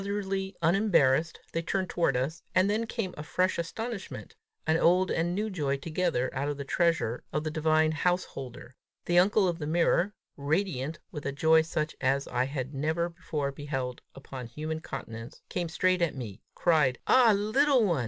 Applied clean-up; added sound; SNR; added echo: none; none; none; none.